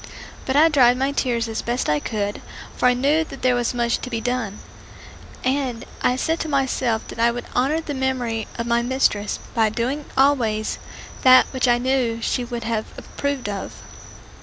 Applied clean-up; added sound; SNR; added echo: none; Cricket; 16 dB; none.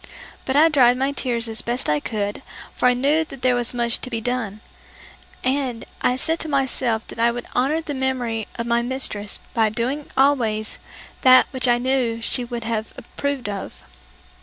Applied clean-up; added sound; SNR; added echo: none; none; none; none.